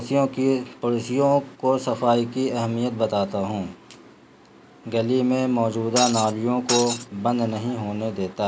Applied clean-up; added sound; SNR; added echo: none; Shatter; 3 dB; none.